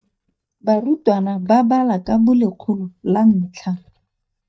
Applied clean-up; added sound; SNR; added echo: neural mask model DeepFilterNet 3.